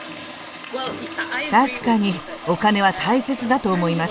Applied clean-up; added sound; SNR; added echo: none; Toilet flush; 15 dB; none.